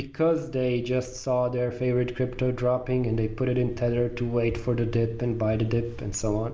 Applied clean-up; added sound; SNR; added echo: none; none; none; none.